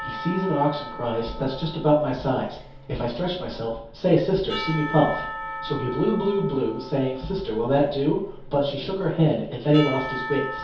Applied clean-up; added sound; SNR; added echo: none; Church bell / Percussion; 12 dB; reverberation time 0.6 s.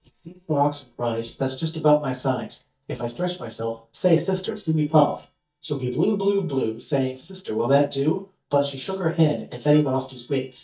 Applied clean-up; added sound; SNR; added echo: neural mask model DeepFilterNet 3.